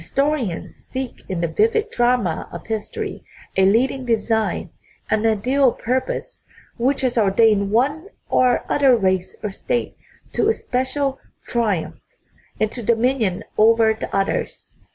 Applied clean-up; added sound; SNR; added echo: none; none; none; none.